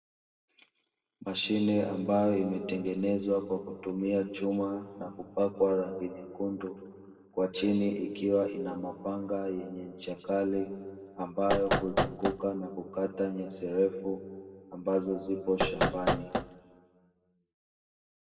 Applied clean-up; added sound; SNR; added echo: none; Knock; -1 dB; reverberation time 1.6 s.